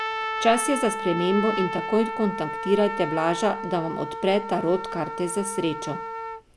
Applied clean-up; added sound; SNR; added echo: none; Trumpet; 6 dB; none.